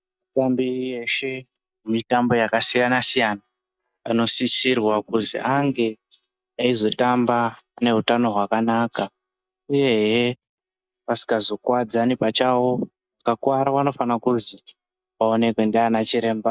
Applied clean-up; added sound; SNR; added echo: neural mask model DeepFilterNet 3.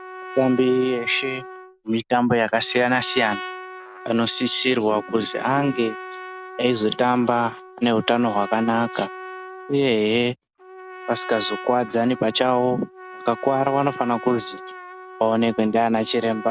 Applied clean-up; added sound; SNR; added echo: none; Trumpet; 15 dB; none.